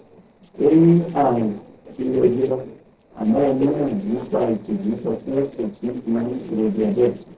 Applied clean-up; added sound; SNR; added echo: neural separator model SepFormer DNS4.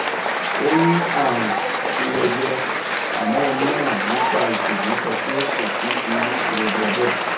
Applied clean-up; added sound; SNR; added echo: none; Applause / Cheering; -3 dB; reverberation time 0.5 s.